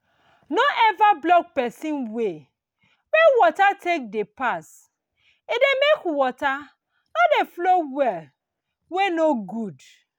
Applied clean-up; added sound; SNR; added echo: none; none; none; none.